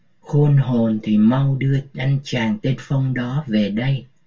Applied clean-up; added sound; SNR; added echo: none; none; none; reverberation time 0.1 s.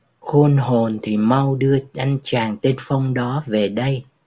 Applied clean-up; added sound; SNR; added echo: none; none; none; none.